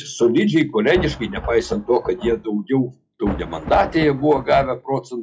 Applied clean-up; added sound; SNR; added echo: classical method log-MMSE.